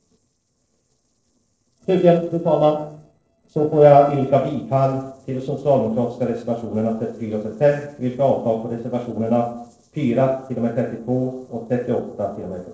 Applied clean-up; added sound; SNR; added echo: neural separator model SepFormer DNS4.